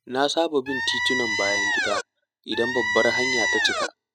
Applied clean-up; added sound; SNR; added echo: classical method spectral subtraction.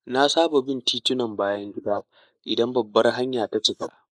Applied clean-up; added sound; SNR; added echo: neural mask model Resemble Enhance denoiser.